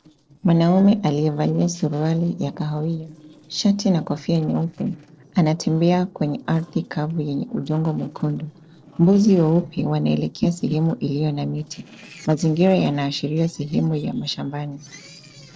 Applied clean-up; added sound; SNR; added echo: neural separator model SepFormer DNS4.